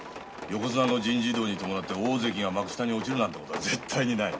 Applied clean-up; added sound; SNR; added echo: none; Rain; 11 dB; none.